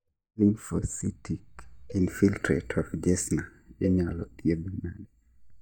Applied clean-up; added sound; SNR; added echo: neural mask model DeepFilterNet 3.